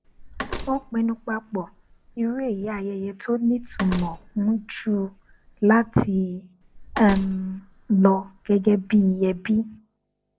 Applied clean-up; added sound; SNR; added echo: none; Slam; 14 dB; none.